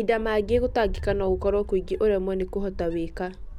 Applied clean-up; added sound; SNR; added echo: none; Wind; 9 dB; none.